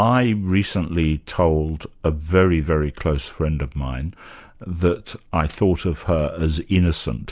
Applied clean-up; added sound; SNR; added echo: none; none; none; none.